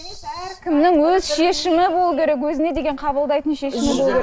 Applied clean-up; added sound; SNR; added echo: none; Writing; 19 dB; none.